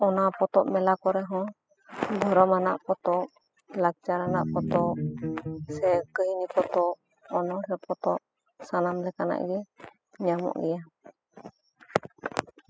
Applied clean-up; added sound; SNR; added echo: classical method spectral subtraction.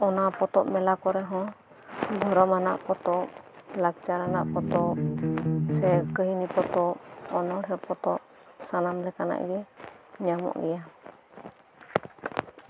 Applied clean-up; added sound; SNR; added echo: none; Bass guitar; -1 dB; none.